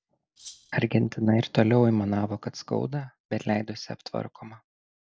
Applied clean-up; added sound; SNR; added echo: neural separator model SepFormer DNS4.